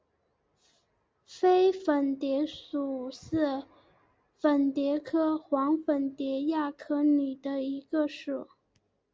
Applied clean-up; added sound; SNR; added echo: none; none; none; none.